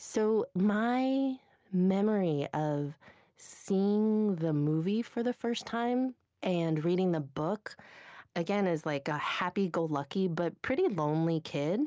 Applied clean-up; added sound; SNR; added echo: none; none; none; none.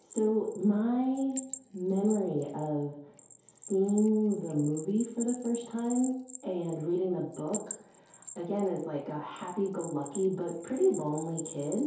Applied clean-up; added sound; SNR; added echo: none; Bell; 16 dB; reverberation time 2.4 s.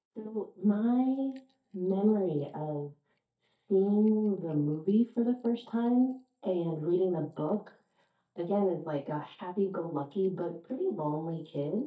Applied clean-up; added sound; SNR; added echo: neural mask model DeepFilterNet 3.